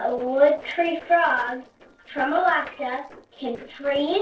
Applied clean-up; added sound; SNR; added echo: neural separator model SepFormer DNS4.